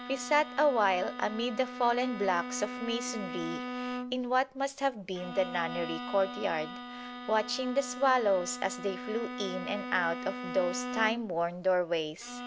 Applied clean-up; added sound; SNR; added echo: none; Bowed string instrument; 9 dB; none.